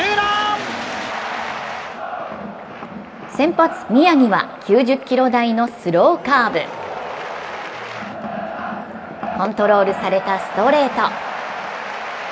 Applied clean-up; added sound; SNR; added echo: none; none; none; reverberation time 1.6 s.